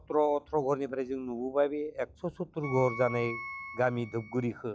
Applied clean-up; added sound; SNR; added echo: classical method log-MMSE.